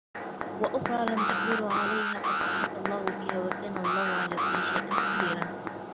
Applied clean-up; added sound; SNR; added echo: none; Alarm + Mechanisms; -4 dB; none.